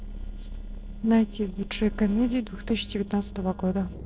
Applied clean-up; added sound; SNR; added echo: neural separator model SepFormer DNS4.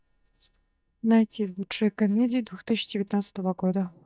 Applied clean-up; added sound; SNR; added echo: neural mask model DeepFilterNet 3.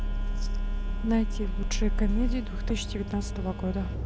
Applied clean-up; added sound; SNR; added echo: none; Telephone; 17 dB; none.